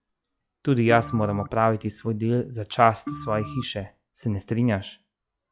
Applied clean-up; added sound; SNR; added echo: classical method log-MMSE.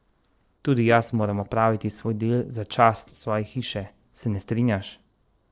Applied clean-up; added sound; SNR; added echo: neural separator model SepFormer DNS4.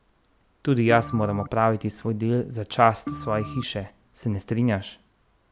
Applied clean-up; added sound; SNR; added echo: none; Organ; 12 dB; none.